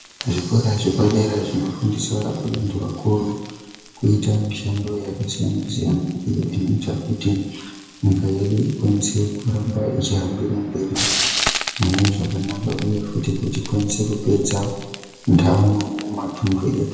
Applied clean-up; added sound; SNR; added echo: none; Frying (food); 11 dB; reverberation time 0.9 s.